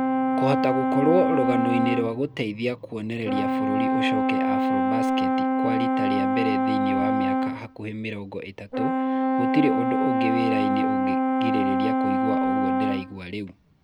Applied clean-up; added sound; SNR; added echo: none; Brass instrument; -5 dB; none.